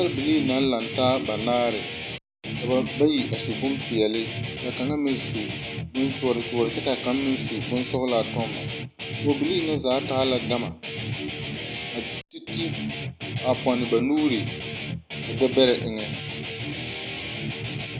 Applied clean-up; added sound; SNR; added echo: none; Guitar; 5 dB; none.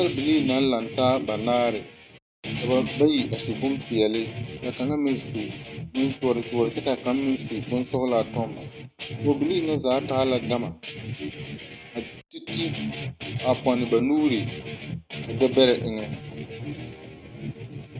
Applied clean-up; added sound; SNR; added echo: neural mask model RNNoise.